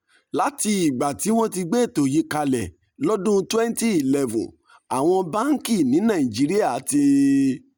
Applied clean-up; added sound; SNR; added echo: none; none; none; none.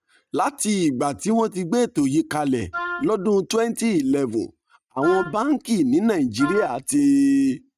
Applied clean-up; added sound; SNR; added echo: neural mask model RNNoise.